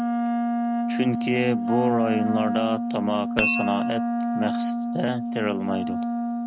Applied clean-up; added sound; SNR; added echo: none; Wind instrument, woodwind instrument + Tap; -2 dB; none.